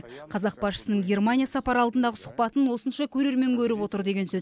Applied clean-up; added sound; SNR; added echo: none; none; none; none.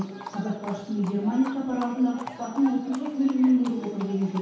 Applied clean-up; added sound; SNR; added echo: none; Livestock, farm animals, working animals; 15 dB; reverberation time 0.8 s.